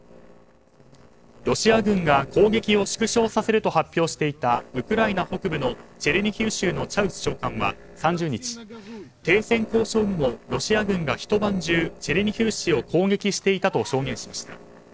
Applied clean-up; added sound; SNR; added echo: neural separator model SepFormer DNS4.